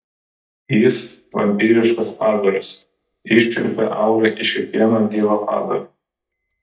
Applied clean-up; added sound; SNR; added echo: neural mask model DeepFilterNet 3.